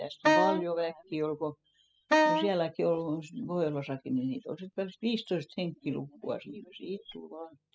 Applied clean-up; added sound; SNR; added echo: classical method spectral subtraction.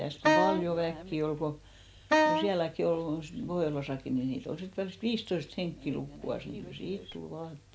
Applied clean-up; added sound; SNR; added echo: none; Wind instrument, woodwind instrument; -4 dB; none.